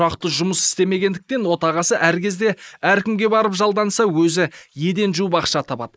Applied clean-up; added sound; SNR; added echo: neural mask model Resemble Enhance denoiser.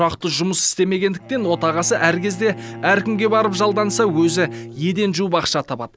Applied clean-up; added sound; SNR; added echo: none; Bowed string instrument; 15 dB; none.